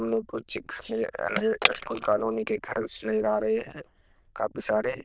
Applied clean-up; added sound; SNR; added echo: neural diffusion model UNIVERSE++.